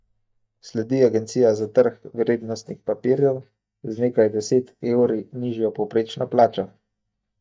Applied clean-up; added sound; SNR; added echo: neural mask model DeepFilterNet 3.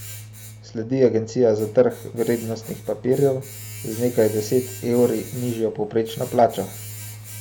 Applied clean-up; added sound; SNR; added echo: none; Domestic sounds, home sounds; 15 dB; none.